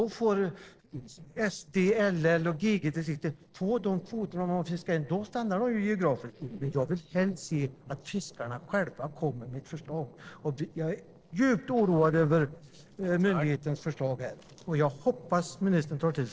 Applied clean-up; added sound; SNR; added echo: neural separator model SepFormer DNS4.